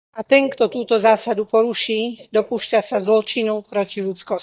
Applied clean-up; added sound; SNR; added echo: neural mask model DeepFilterNet 3.